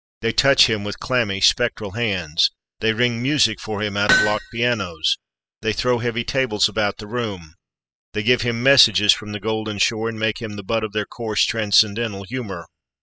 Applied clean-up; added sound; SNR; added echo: classical method spectral subtraction.